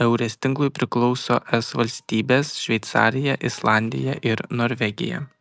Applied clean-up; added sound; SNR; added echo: none; none; none; none.